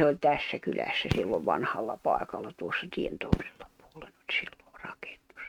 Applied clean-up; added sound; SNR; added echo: neural mask model RNNoise.